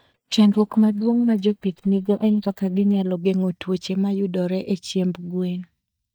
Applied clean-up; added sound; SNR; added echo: neural mask model DeepFilterNet 3.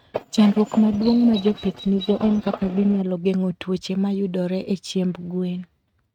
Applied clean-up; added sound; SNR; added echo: neural mask model RNNoise.